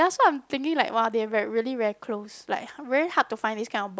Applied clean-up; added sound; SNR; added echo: none; none; none; none.